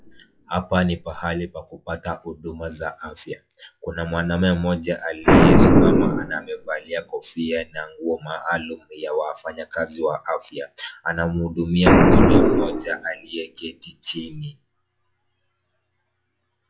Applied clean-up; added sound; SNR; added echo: classical method log-MMSE.